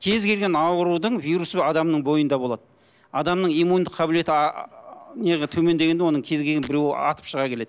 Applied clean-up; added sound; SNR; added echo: none; Shatter; 20 dB; none.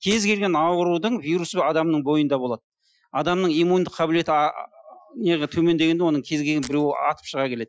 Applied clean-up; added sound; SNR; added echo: classical method Wiener filter.